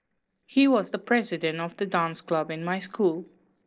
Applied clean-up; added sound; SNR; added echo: neural separator model SepFormer DNS4.